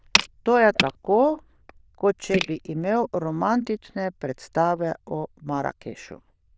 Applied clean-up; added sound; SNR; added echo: neural diffusion model UNIVERSE++.